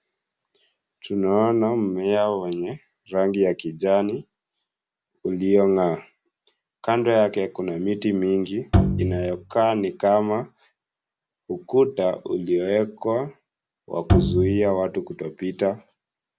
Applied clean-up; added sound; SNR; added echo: none; Bowed string instrument; 0 dB; none.